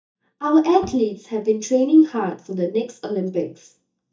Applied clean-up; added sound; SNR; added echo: neural mask model DeepFilterNet 3.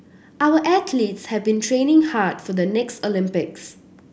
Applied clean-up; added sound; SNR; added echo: none; none; none; none.